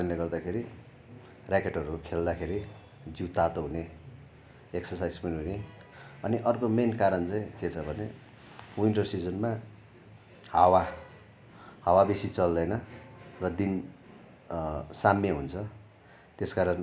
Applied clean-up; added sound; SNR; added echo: none; none; none; none.